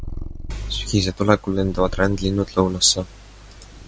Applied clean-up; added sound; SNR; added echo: none; Purr; 12 dB; none.